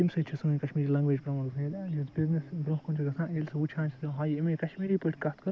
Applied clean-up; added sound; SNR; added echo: none; none; none; none.